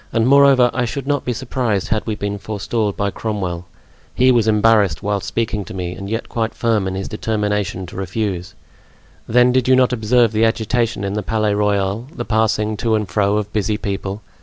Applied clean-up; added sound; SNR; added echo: none; none; none; none.